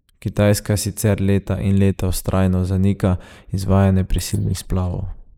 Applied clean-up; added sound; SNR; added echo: neural mask model Resemble Enhance denoiser.